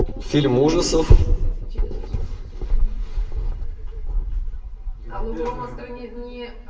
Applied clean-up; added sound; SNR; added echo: none; none; none; reverberation time 1.0 s.